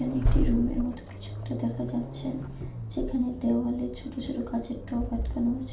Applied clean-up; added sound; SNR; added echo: none; Accelerating, revving, vroom; 1 dB; reverberation time 0.3 s.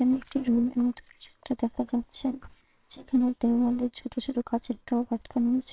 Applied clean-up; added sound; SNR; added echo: neural separator model SepFormer WHAMR!.